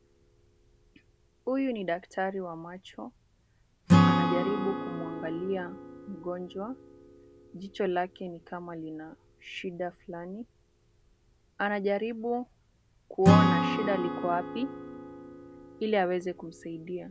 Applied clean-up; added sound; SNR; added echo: none; Acoustic guitar / Strum; -2 dB; none.